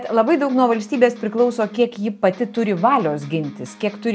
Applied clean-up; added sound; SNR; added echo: none; Electric guitar; 19 dB; none.